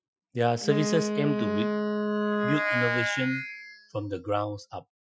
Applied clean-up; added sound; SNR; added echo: classical method Wiener filter.